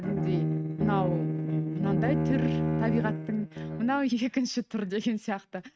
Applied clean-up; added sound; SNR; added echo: neural mask model RNNoise.